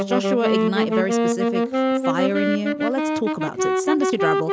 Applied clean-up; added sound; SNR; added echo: none; Wind instrument, woodwind instrument; -3 dB; none.